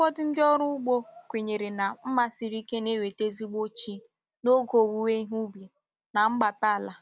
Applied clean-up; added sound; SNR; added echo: none; none; none; none.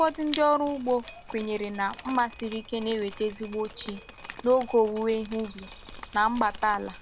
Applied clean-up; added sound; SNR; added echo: none; Drip; 11 dB; none.